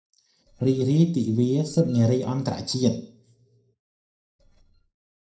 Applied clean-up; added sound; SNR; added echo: neural separator model SepFormer DNS4.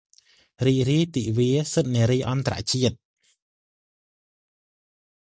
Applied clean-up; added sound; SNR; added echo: none; none; none; none.